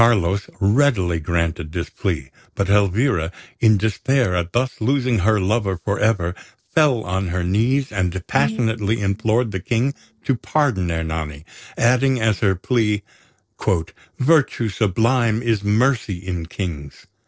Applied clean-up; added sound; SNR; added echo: neural separator model SepFormer DNS4.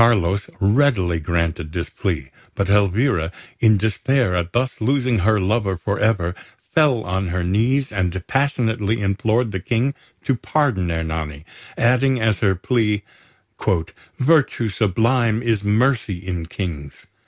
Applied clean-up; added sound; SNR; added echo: none; none; none; none.